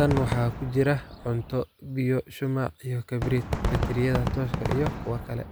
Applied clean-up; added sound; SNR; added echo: none; Fireworks; 5 dB; none.